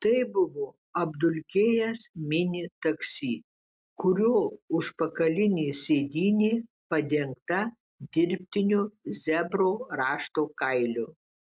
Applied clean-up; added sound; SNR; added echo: none; none; none; none.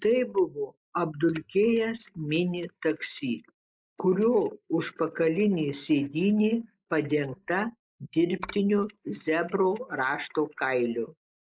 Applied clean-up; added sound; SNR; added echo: neural mask model Resemble Enhance denoiser.